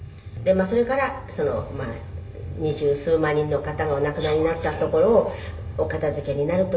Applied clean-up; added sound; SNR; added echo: none; none; none; reverberation time 1.3 s.